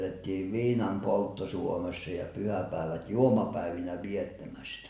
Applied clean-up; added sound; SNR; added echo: none; none; none; reverberation time 0.7 s.